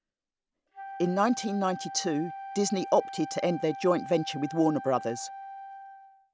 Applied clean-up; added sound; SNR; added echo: none; Wind instrument, woodwind instrument; 12 dB; none.